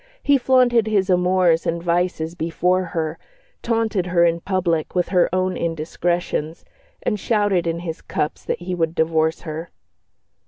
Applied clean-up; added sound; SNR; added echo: none; none; none; none.